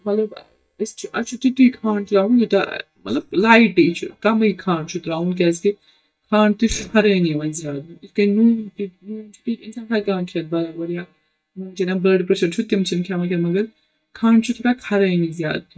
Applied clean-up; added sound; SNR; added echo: neural mask model DeepFilterNet 3.